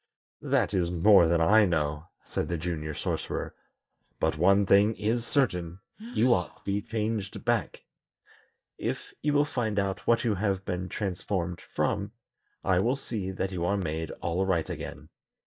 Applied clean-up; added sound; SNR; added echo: neural mask model DeepFilterNet 3.